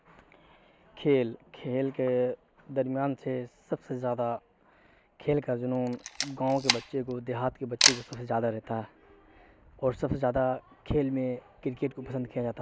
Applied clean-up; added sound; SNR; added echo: none; Camera; 0 dB; none.